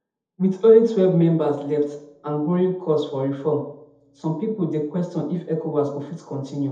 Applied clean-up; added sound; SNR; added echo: none; none; none; reverberation time 0.7 s.